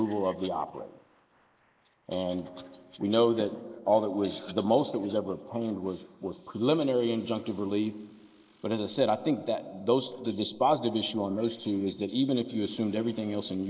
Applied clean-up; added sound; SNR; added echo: neural mask model Resemble Enhance denoiser.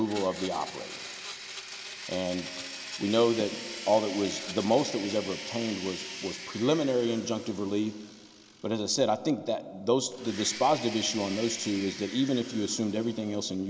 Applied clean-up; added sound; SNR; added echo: none; Domestic sounds, home sounds; 12 dB; none.